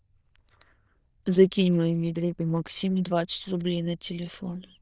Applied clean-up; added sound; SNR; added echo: neural diffusion model UNIVERSE++.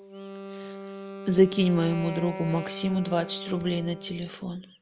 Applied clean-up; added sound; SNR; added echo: none; Wind instrument, woodwind instrument; 11 dB; none.